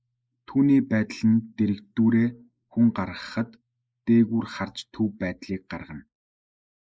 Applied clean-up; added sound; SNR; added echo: neural mask model Resemble Enhance denoiser.